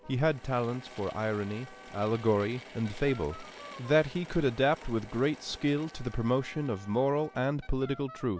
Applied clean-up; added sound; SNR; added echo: none; Drill / Mechanisms + Wind instrument, woodwind instrument; 19 dB; none.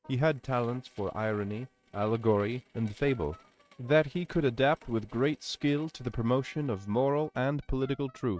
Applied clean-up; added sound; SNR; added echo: neural mask model RNNoise.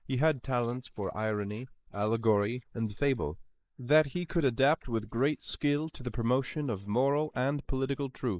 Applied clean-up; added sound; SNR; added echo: neural mask model Resemble Enhance denoiser.